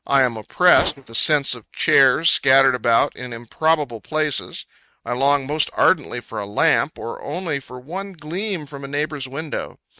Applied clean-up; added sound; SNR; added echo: neural mask model RNNoise.